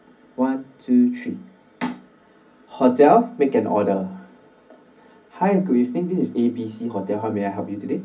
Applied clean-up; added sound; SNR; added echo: none; none; none; reverberation time 0.4 s.